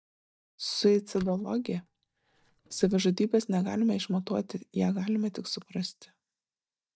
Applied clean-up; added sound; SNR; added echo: neural mask model DeepFilterNet 3.